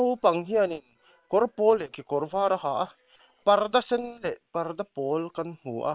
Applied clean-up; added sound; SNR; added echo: neural separator model SepFormer WHAM!.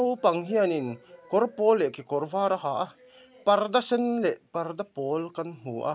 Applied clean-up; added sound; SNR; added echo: none; none; none; none.